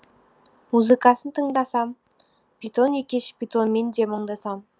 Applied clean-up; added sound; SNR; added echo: none; none; none; none.